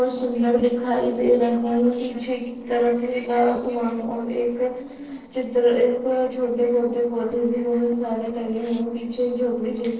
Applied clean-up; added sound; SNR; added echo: neural separator model SepFormer DNS4.